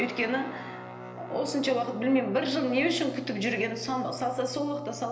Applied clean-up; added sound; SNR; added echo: none; Guitar; 13 dB; reverberation time 1.4 s.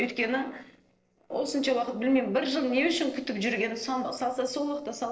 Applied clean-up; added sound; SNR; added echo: neural separator model SepFormer DNS4.